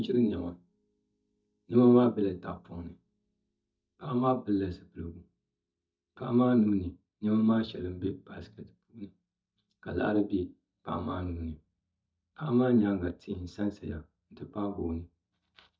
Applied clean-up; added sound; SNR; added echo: neural mask model DeepFilterNet 3.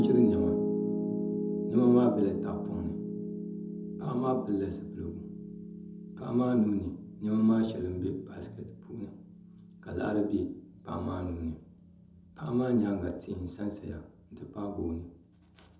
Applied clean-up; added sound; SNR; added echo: none; Piano; 5 dB; reverberation time 0.8 s.